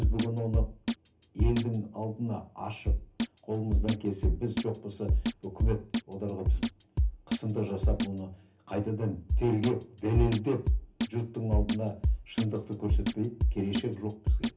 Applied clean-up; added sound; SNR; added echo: none; Drum kit; -2 dB; reverberation time 0.3 s.